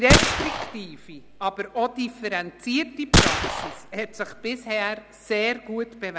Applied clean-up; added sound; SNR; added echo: none; Gunshot, gunfire; -5 dB; none.